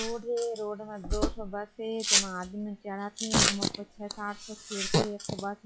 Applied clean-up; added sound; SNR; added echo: classical method log-MMSE.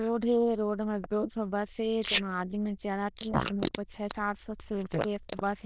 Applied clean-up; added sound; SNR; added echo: neural diffusion model UNIVERSE++.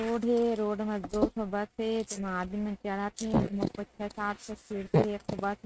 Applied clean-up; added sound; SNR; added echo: neural mask model RNNoise.